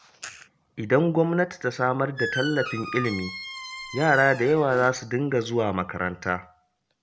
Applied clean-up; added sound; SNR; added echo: none; Squeak; 10 dB; none.